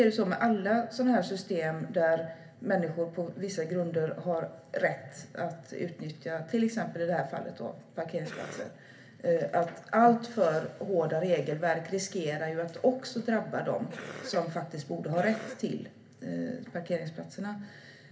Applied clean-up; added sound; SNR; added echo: none; Cough; 15 dB; reverberation time 0.3 s.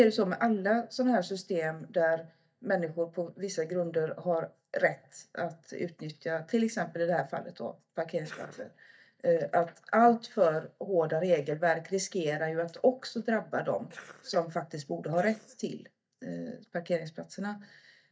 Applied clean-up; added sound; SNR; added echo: neural mask model DeepFilterNet 3.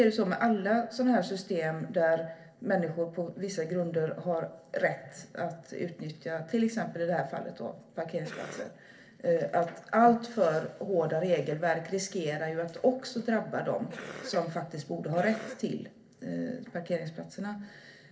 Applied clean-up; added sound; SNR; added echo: neural separator model SepFormer DNS4.